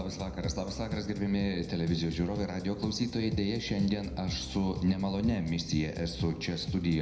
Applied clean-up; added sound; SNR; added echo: none; none; none; reverberation time 0.8 s.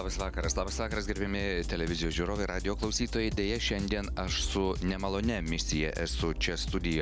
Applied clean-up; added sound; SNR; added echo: none; none; none; none.